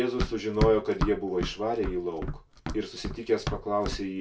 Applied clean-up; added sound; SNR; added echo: none; Run; 5 dB; reverberation time 0.2 s.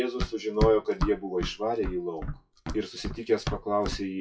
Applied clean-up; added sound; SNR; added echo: classical method WPE with log-MMSE.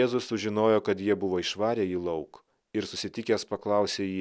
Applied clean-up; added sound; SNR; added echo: none; none; none; none.